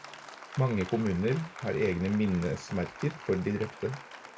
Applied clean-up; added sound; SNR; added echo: none; Applause; 15 dB; none.